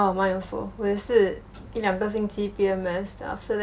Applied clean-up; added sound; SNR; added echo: none; none; none; none.